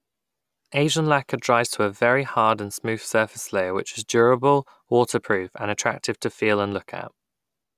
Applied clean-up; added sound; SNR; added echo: none; none; none; none.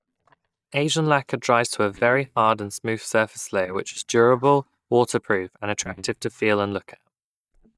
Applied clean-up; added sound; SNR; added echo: neural mask model DeepFilterNet 3.